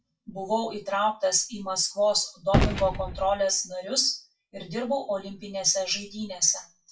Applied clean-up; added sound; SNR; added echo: classical method WPE with log-MMSE.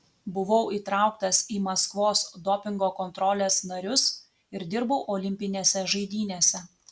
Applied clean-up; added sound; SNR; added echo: none; none; none; none.